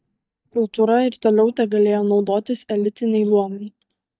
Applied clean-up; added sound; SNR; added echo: neural mask model DeepFilterNet 3.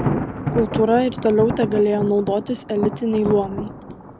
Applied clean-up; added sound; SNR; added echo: none; Thunder; 6 dB; none.